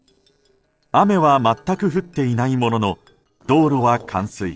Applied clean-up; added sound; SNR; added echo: neural separator model SepFormer DNS4.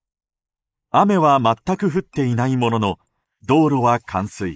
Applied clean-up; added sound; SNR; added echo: neural mask model Resemble Enhance denoiser.